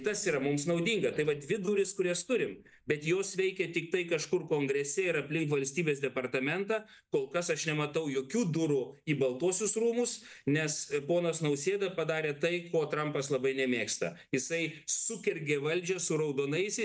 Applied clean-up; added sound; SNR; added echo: neural mask model DeepFilterNet 3.